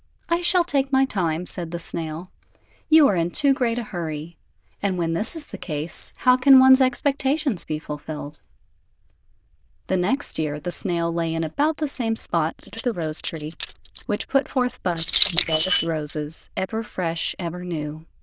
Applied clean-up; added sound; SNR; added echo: neural diffusion model UNIVERSE++.